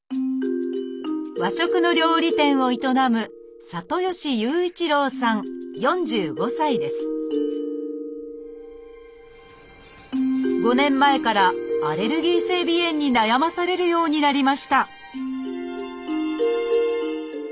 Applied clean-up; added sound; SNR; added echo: none; none; none; none.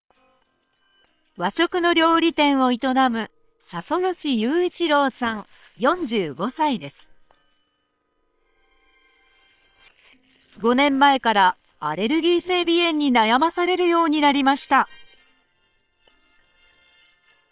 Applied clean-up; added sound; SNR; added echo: neural separator model SepFormer WHAM!.